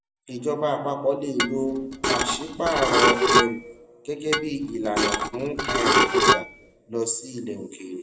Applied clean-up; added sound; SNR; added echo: none; Dishes, pots, and pans / Glass; -4 dB; reverberation time 1.4 s.